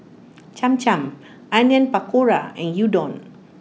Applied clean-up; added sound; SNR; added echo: none; none; none; none.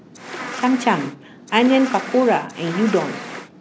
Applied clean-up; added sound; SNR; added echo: none; Insect; 11 dB; none.